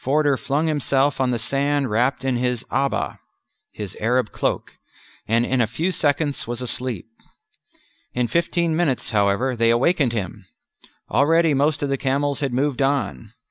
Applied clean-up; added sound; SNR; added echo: none; none; none; none.